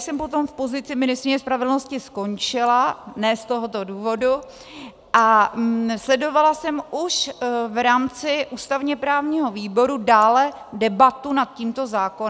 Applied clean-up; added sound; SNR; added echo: none; none; none; none.